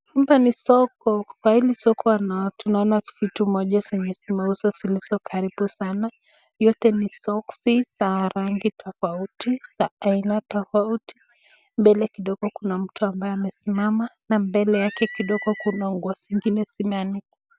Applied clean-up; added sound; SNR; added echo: none; none; none; none.